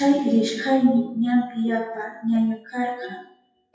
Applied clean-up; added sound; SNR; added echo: classical method WPE with log-MMSE.